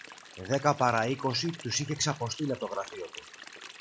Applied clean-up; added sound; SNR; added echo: none; Stream; 16 dB; none.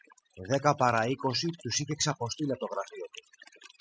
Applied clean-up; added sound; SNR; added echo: classical method spectral subtraction.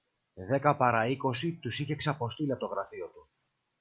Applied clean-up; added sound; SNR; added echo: none; none; none; none.